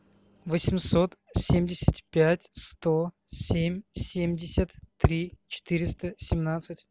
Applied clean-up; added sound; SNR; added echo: none; none; none; none.